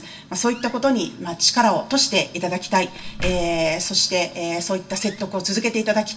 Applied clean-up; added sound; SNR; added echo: none; Slam; 15 dB; reverberation time 0.2 s.